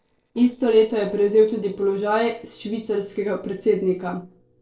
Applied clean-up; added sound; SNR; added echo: neural separator model SepFormer DNS4.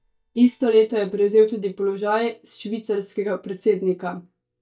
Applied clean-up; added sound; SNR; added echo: neural mask model DeepFilterNet 3.